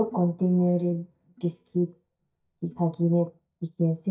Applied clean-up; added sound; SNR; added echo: neural mask model DeepFilterNet 3.